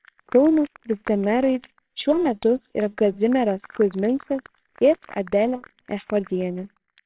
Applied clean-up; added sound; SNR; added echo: neural separator model SepFormer WHAMR!.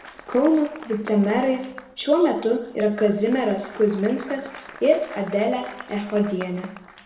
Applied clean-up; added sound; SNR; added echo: none; Applause; 19 dB; reverberation time 0.8 s.